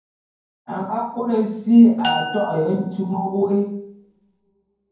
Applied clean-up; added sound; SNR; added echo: none; Glass; 11 dB; reverberation time 0.9 s.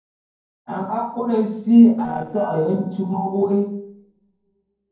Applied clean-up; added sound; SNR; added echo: neural separator model SepFormer DNS4.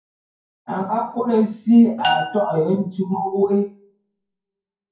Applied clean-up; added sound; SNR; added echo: classical method WPE with log-MMSE.